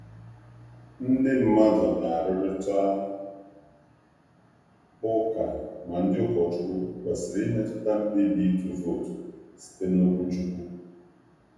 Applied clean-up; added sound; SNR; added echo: none; none; none; reverberation time 1.2 s.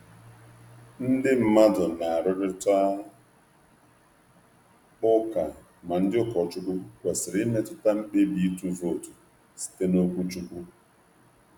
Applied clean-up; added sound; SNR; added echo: none; none; none; none.